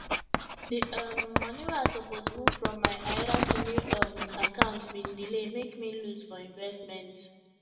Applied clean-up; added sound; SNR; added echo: none; Writing; -4 dB; reverberation time 1.4 s.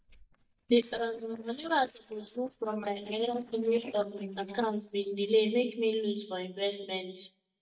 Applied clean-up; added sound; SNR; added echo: neural mask model DeepFilterNet 3.